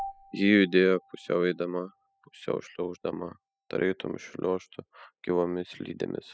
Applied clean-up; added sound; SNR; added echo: classical method spectral subtraction.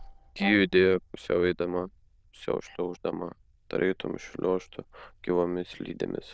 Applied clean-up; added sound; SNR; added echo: neural diffusion model UNIVERSE++.